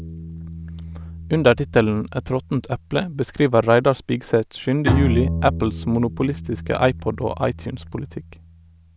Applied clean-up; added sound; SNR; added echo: none; Bowed string instrument; 8 dB; none.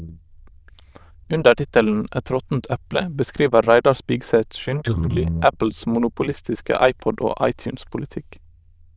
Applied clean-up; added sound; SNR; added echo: neural diffusion model UNIVERSE++.